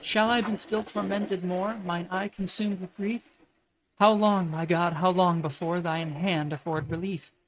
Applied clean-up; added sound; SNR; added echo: neural mask model RNNoise.